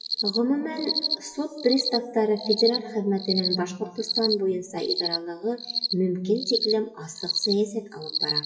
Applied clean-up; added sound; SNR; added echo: classical method WPE with log-MMSE.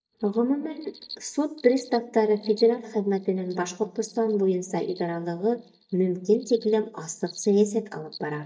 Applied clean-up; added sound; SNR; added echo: neural mask model DeepFilterNet 3.